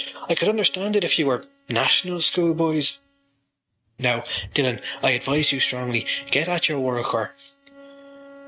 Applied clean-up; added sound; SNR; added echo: neural mask model RNNoise.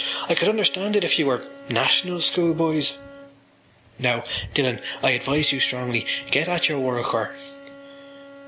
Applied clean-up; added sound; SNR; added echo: none; Bowed string instrument; 19 dB; none.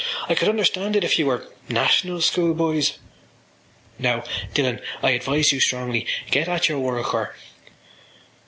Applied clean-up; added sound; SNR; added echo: none; none; none; none.